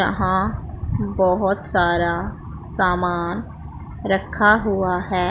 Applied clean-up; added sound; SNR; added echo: none; none; none; none.